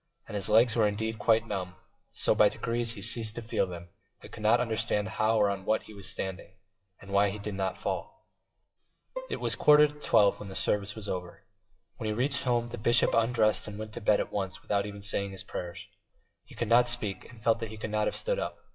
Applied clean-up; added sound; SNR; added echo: classical method WPE with log-MMSE.